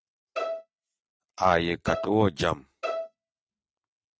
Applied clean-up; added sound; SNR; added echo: neural mask model RNNoise.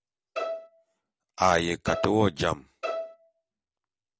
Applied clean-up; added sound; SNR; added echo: none; Bowed string instrument; 7 dB; none.